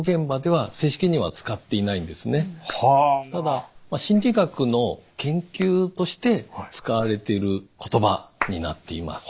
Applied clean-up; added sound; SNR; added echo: neural mask model Resemble Enhance denoiser.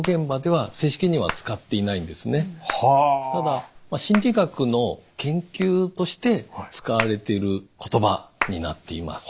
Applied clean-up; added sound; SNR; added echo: none; Hands; 14 dB; none.